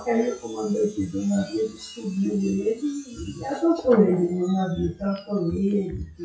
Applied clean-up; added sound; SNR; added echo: classical method WPE with log-MMSE.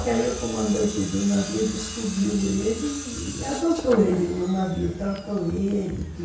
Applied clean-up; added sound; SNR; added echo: none; Tools; 13 dB; reverberation time 0.6 s.